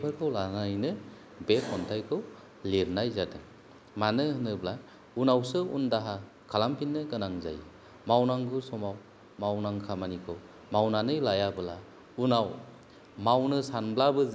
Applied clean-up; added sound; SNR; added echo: none; none; none; none.